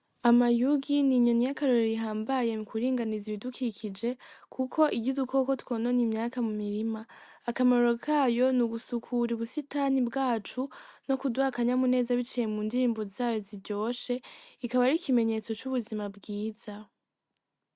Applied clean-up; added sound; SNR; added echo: none; none; none; none.